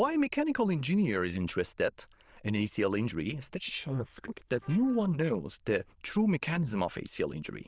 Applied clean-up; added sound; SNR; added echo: neural diffusion model UNIVERSE++.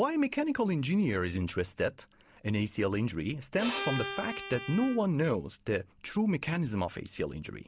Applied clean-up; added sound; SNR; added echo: none; Bowed string instrument; 7 dB; none.